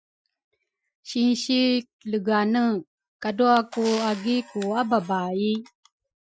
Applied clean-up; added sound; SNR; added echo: classical method Wiener filter.